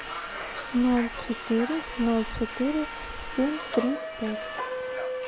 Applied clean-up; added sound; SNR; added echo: none; Subway, metro, underground; 6 dB; none.